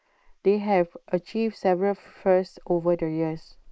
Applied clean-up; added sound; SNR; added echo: neural mask model Resemble Enhance denoiser.